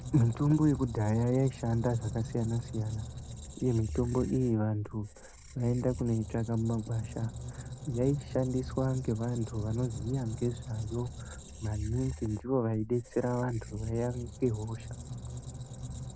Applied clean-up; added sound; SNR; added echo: none; Squeak; 10 dB; none.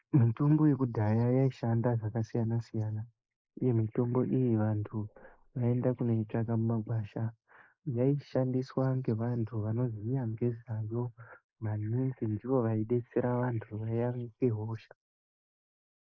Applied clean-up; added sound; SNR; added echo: neural mask model Resemble Enhance denoiser.